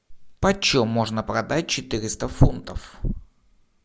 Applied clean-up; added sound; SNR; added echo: none; none; none; none.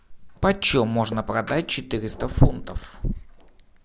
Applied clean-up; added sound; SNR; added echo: none; Fire; 13 dB; none.